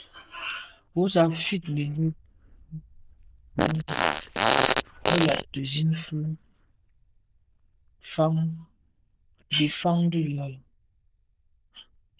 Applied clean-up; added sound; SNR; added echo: neural diffusion model UNIVERSE++.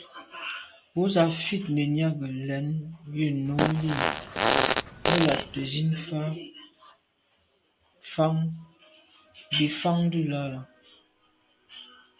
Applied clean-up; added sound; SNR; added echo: none; Fart; -4 dB; none.